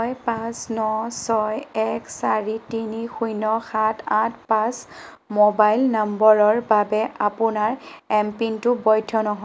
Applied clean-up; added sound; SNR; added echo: none; none; none; none.